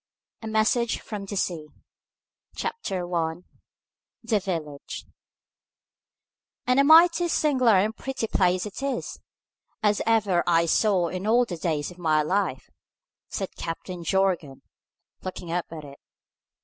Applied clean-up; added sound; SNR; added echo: none; none; none; none.